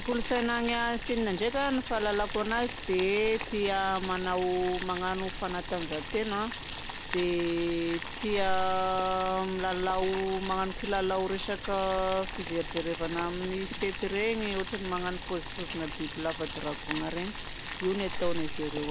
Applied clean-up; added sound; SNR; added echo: none; Boiling; 6 dB; none.